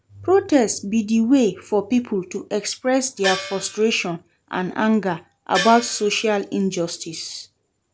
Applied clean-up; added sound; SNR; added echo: none; Gong; 7 dB; none.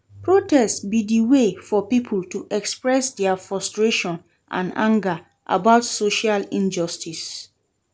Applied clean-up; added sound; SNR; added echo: none; none; none; none.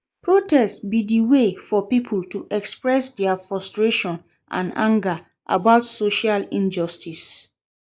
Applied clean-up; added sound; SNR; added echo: neural mask model Resemble Enhance denoiser.